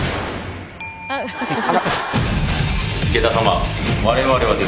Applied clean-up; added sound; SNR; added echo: none; Whoosh, swoosh, swish; 9 dB; none.